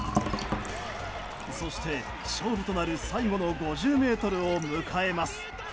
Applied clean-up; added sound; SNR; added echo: none; Fill (with liquid); 9 dB; none.